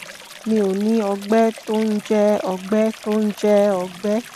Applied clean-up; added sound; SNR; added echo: none; Stream; 19 dB; none.